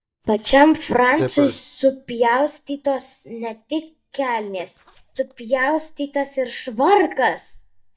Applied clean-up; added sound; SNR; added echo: neural mask model DeepFilterNet 3.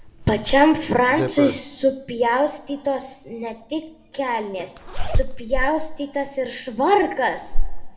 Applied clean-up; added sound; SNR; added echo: none; Zipper (clothing); 3 dB; reverberation time 1.1 s.